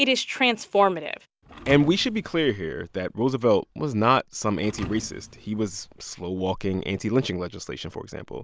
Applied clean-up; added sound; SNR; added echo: none; Thump, thud; 19 dB; none.